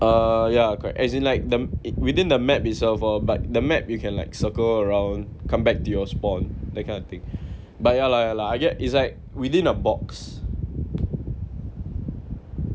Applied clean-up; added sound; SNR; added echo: none; none; none; none.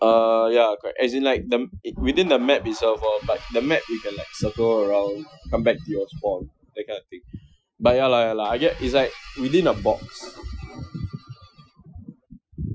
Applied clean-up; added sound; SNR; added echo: classical method Wiener filter.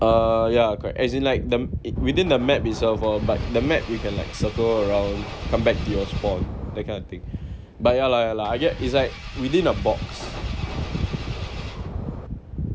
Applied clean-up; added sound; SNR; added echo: none; Subway, metro, underground + Engine / Car; 14 dB; none.